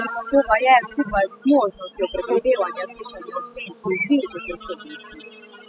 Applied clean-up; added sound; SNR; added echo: classical method spectral subtraction.